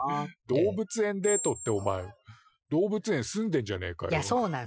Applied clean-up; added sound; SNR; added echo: classical method Wiener filter.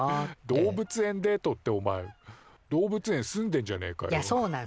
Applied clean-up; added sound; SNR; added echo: none; none; none; none.